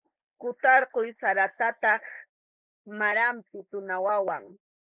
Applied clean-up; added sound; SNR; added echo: neural mask model Resemble Enhance denoiser.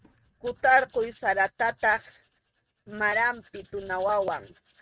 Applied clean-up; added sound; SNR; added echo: neural mask model RNNoise.